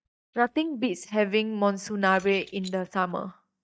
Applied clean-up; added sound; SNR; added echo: neural mask model DeepFilterNet 3.